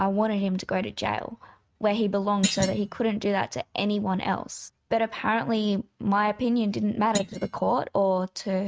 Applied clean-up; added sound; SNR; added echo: neural mask model RNNoise.